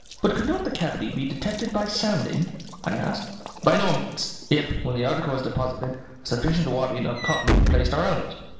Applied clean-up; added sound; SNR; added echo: none; Walk, footsteps / Slam; 5 dB; reverberation time 1.1 s.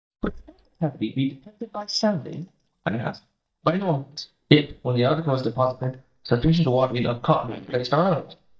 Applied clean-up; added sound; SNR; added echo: neural mask model DeepFilterNet 3.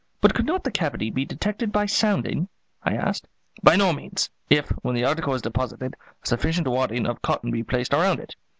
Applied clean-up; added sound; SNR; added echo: none; none; none; none.